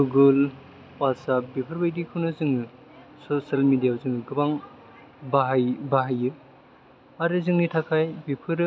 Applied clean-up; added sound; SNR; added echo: none; none; none; none.